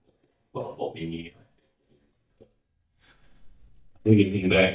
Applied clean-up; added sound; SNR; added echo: neural mask model DeepFilterNet 3.